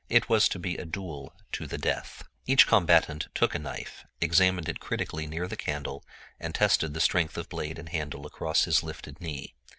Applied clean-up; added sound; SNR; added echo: none; none; none; none.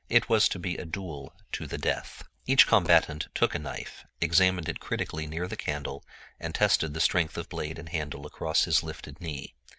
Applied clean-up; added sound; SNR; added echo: none; Coin (dropping); 20 dB; none.